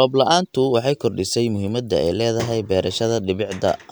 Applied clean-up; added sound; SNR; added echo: none; none; none; none.